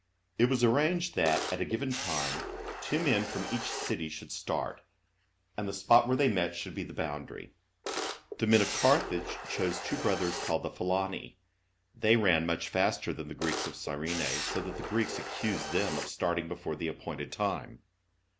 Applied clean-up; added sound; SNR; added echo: none; Camera; 6 dB; none.